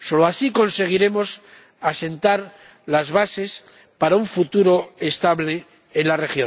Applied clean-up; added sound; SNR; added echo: none; none; none; none.